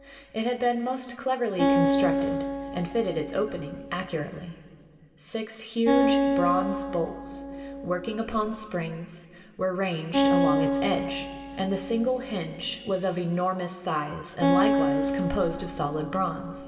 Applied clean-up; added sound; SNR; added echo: none; Acoustic guitar; 0 dB; reverberation time 2.3 s.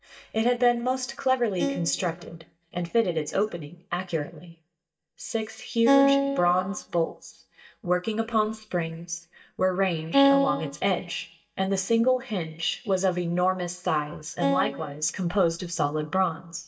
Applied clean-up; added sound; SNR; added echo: neural mask model DeepFilterNet 3.